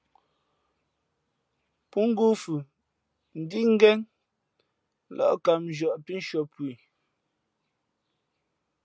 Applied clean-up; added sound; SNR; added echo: none; none; none; none.